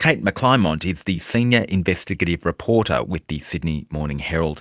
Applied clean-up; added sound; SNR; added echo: none; none; none; none.